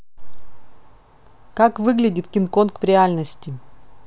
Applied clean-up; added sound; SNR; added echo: none; none; none; none.